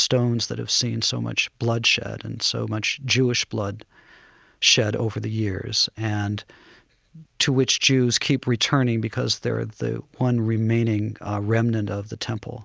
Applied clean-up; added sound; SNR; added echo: none; none; none; none.